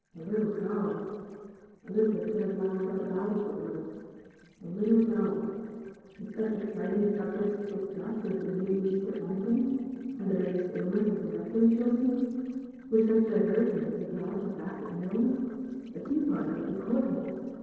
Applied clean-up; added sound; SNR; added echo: neural separator model SepFormer DNS4.